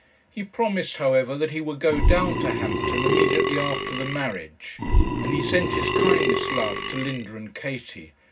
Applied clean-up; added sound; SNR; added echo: none; Burping, eructation; -5 dB; reverberation time 0.4 s.